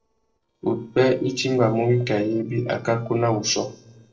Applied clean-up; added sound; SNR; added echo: neural separator model SepFormer DNS4.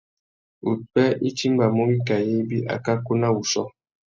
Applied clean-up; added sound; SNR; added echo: none; none; none; none.